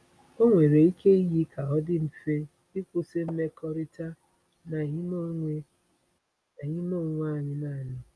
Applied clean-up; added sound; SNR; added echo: none; Tap; 17 dB; none.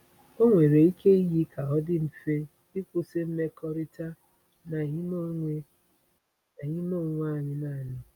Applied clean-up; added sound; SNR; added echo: none; none; none; none.